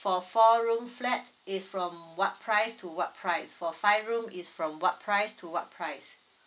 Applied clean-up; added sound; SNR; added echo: none; none; none; none.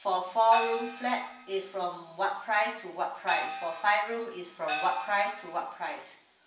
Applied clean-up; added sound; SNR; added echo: none; Gong; 8 dB; reverberation time 0.9 s.